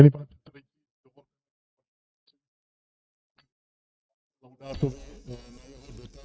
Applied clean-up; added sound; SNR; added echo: neural mask model DeepFilterNet 3.